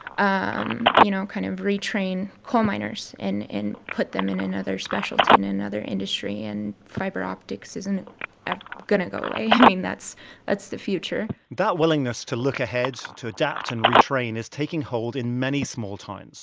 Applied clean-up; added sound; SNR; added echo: none; Telephone; 1 dB; none.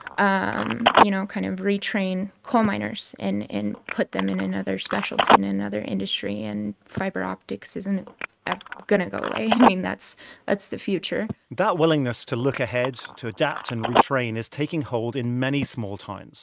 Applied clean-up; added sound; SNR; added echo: neural mask model RNNoise.